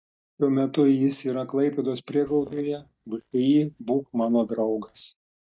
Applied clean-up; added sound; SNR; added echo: neural mask model DeepFilterNet 3.